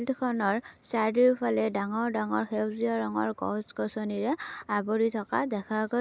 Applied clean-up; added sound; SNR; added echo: none; none; none; none.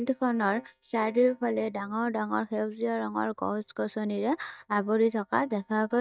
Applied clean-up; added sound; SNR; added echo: neural mask model DeepFilterNet 3.